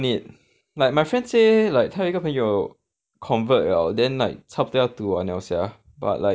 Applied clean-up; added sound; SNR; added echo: none; none; none; none.